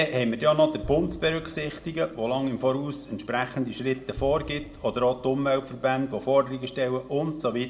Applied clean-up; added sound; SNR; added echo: none; Boom; 19 dB; reverberation time 1.0 s.